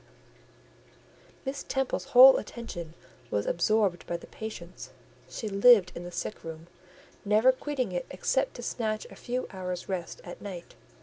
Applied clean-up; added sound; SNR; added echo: none; none; none; none.